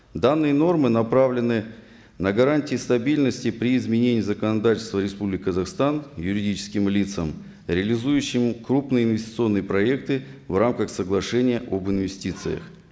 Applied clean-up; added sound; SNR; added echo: none; none; none; none.